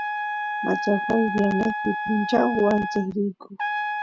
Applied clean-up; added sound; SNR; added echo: none; Trumpet; 4 dB; none.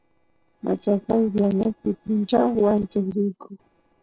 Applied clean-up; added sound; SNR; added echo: neural separator model SepFormer DNS4.